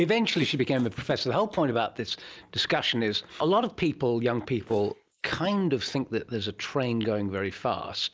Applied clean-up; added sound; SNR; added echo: neural mask model Resemble Enhance denoiser.